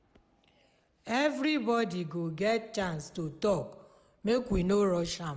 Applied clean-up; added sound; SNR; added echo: none; none; none; none.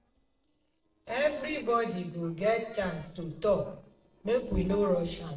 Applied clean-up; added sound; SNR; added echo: neural separator model SepFormer DNS4.